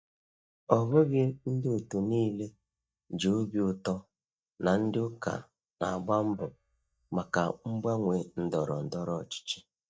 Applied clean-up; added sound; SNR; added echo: neural mask model DeepFilterNet 3.